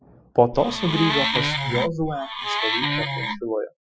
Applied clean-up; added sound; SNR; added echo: classical method Wiener filter.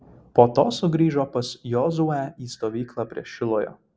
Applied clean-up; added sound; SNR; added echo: none; none; none; none.